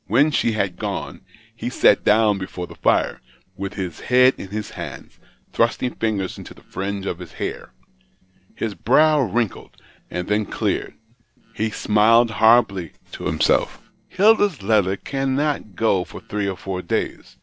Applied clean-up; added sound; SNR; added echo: neural separator model SepFormer DNS4.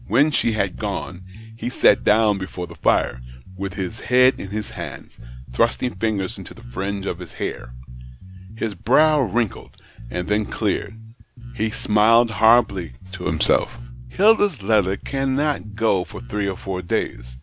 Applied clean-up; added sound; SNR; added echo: none; Bass guitar; 15 dB; none.